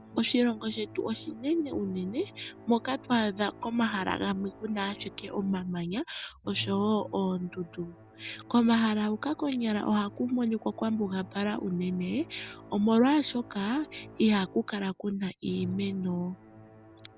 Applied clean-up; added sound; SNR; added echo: none; Musical instrument; 19 dB; none.